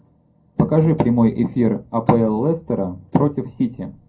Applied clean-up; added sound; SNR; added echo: none; none; none; reverberation time 0.2 s.